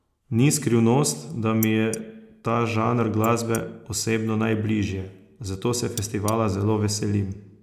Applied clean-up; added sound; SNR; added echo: neural mask model Resemble Enhance denoiser.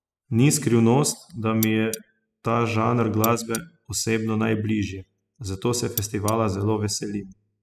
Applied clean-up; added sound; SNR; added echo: classical method spectral subtraction.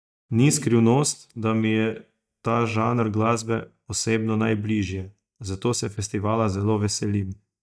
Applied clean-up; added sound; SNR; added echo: neural mask model DeepFilterNet 3.